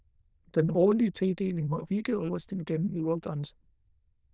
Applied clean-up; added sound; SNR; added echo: neural diffusion model UNIVERSE++.